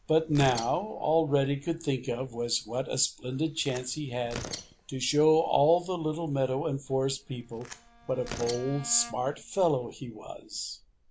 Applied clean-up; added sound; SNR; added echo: none; Tearing + Bowed string instrument; 17 dB; none.